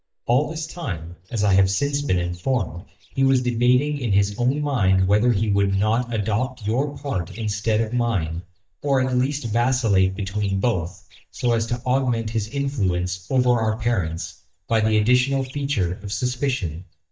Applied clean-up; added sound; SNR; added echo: neural mask model DeepFilterNet 3.